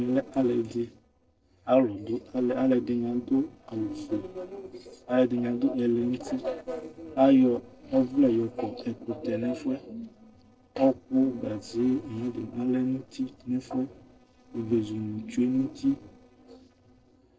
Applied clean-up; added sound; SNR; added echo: neural separator model SepFormer DNS4.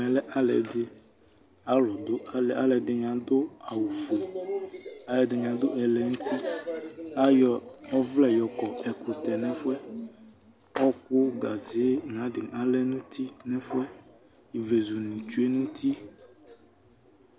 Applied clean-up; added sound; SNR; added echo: none; none; none; none.